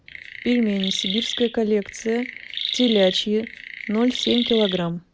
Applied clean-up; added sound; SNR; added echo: none; Chirp, tweet; 7 dB; none.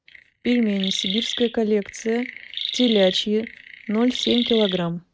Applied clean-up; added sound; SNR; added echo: neural mask model RNNoise.